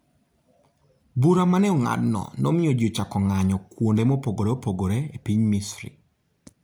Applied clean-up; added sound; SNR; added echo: none; none; none; none.